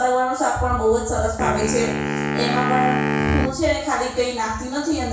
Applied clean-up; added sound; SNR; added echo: none; Wind instrument, woodwind instrument; 4 dB; reverberation time 0.6 s.